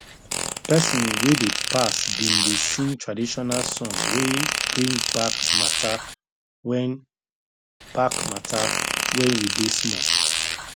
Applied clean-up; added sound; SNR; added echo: none; Fart; -1 dB; none.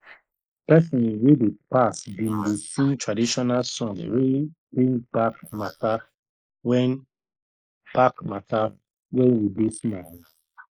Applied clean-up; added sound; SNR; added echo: neural mask model Resemble Enhance denoiser.